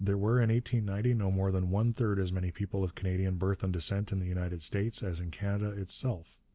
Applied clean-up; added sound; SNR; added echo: none; none; none; none.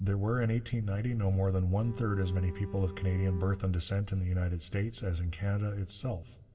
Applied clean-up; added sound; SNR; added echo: none; Bowed string instrument; 13 dB; reverberation time 0.4 s.